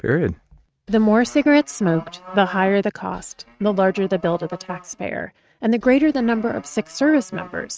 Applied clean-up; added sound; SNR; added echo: neural mask model RNNoise.